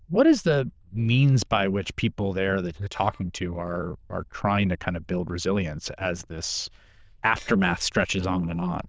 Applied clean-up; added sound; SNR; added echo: neural diffusion model UNIVERSE++.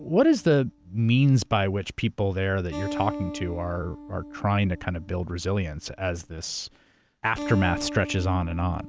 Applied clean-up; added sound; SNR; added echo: none; Acoustic guitar; 13 dB; none.